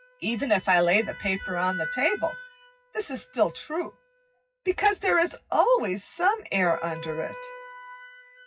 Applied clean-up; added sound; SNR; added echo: classical method WPE with log-MMSE.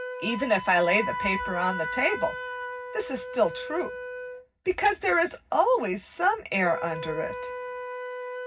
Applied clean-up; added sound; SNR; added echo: none; Wind instrument, woodwind instrument; 8 dB; reverberation time 0.4 s.